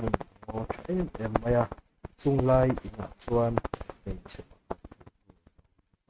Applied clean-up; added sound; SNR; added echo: neural mask model RNNoise.